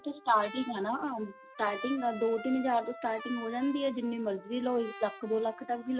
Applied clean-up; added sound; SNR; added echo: none; Trumpet; 14 dB; none.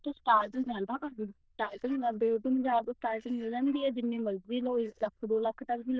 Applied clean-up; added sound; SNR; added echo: neural diffusion model UNIVERSE++.